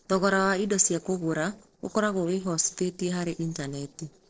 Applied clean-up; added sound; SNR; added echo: neural separator model SepFormer DNS4.